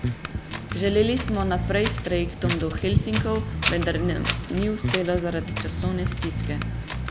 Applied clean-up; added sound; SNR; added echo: none; Wind + Bass guitar; 0 dB; none.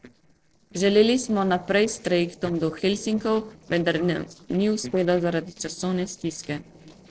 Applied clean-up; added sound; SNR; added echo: neural separator model SepFormer DNS4.